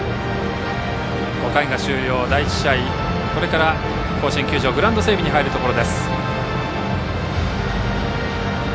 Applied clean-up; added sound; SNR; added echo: none; none; none; none.